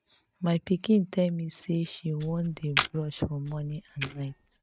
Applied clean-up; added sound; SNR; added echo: neural mask model RNNoise.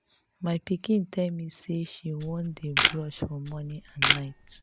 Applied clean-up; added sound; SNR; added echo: none; Camera; -2 dB; none.